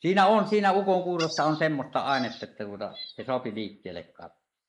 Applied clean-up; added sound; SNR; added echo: neural mask model Resemble Enhance denoiser.